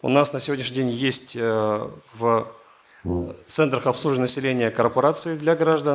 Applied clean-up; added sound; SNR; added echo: neural mask model Resemble Enhance denoiser.